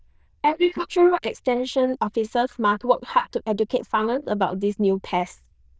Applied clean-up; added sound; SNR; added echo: neural diffusion model UNIVERSE++.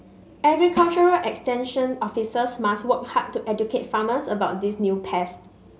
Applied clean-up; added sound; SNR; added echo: none; Snare drum; 16 dB; none.